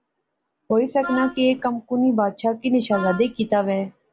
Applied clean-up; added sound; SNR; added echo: none; Wind instrument, woodwind instrument; 12 dB; none.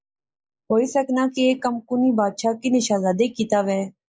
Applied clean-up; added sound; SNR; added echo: neural mask model Resemble Enhance denoiser.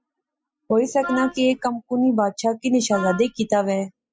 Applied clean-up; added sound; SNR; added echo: classical method spectral subtraction.